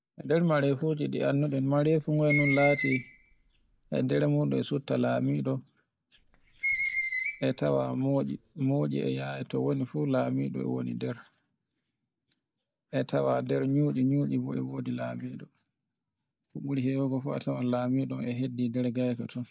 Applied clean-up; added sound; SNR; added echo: none; Screech; 4 dB; none.